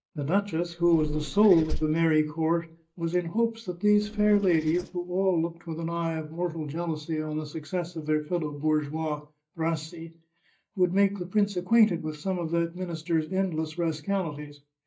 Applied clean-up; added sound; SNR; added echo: neural mask model DeepFilterNet 3.